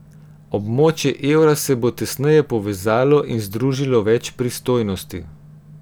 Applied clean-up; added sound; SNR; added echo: none; none; none; none.